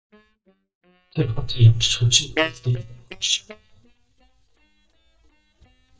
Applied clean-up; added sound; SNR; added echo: neural mask model DeepFilterNet 3.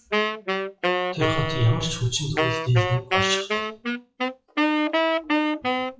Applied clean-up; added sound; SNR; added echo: classical method WPE with log-MMSE.